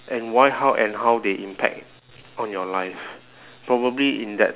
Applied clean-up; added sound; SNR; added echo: none; none; none; none.